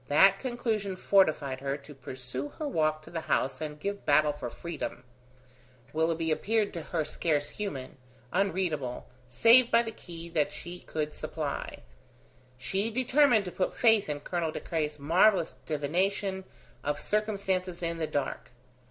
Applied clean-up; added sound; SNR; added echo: none; none; none; none.